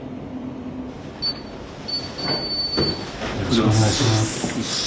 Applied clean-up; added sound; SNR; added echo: none; none; none; none.